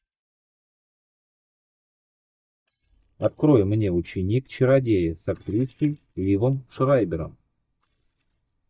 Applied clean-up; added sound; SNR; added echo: neural mask model DeepFilterNet 3.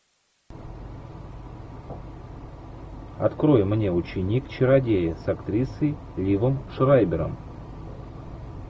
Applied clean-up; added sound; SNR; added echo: none; none; none; none.